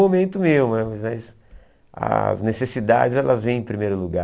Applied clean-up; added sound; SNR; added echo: none; none; none; none.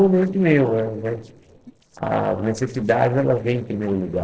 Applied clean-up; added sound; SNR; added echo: neural separator model SepFormer DNS4.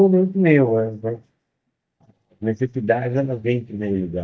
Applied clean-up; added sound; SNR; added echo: neural mask model DeepFilterNet 3.